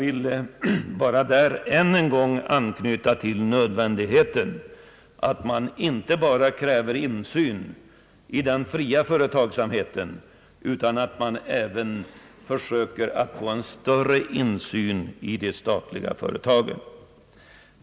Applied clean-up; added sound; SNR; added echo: none; none; none; none.